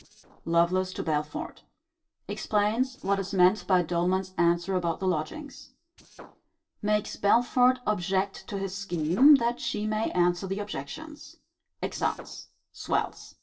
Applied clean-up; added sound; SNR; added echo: neural separator model SepFormer DNS4.